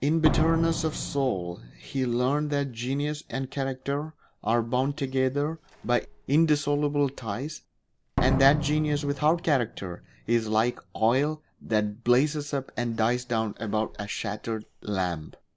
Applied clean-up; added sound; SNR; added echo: none; Slam; 10 dB; none.